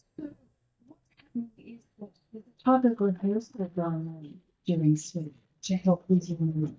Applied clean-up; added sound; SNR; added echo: neural mask model DeepFilterNet 3.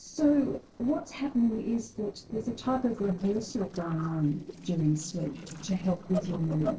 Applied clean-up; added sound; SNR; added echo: neural separator model SepFormer DNS4.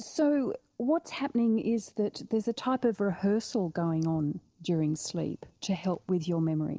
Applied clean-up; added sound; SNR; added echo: none; none; none; none.